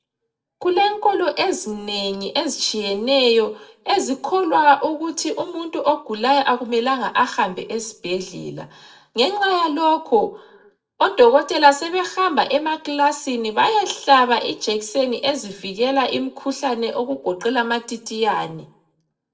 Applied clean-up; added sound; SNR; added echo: none; none; none; reverberation time 0.3 s.